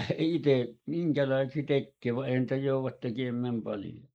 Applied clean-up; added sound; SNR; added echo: neural mask model Resemble Enhance denoiser.